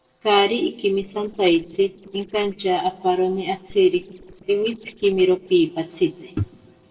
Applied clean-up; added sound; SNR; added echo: neural separator model SepFormer DNS4.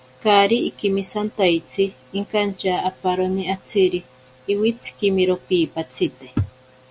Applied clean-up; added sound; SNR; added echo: none; none; none; none.